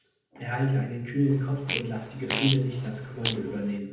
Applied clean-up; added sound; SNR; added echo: none; Fart; 7 dB; reverberation time 0.8 s.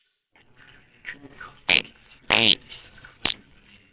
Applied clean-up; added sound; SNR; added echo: neural separator model SepFormer WHAMR!.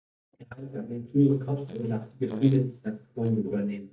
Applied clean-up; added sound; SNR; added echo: neural mask model DeepFilterNet 3.